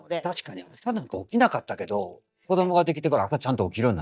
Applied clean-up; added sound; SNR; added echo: neural mask model DeepFilterNet 3.